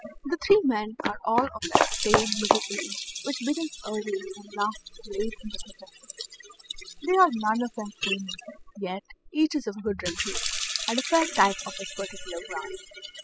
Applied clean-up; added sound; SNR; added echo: classical method spectral subtraction.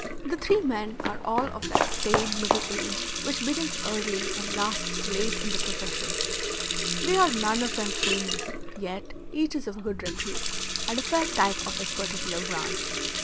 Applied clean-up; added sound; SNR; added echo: none; Walk, footsteps + Water tap, faucet; -1 dB; none.